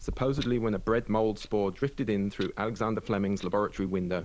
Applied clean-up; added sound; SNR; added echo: none; Clock; 14 dB; none.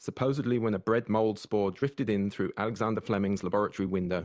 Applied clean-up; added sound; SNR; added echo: none; none; none; none.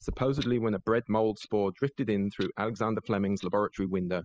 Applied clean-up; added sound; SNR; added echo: classical method spectral subtraction.